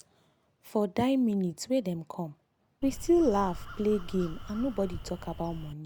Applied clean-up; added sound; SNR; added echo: none; Crow; 10 dB; none.